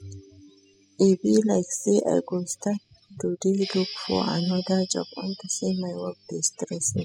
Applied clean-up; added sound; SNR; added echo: classical method spectral subtraction.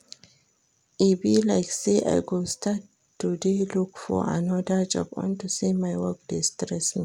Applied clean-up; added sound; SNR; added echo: none; none; none; none.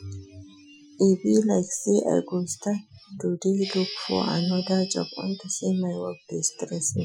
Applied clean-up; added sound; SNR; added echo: classical method Wiener filter.